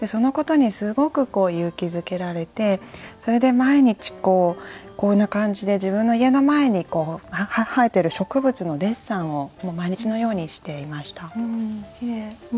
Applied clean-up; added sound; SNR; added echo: none; none; none; none.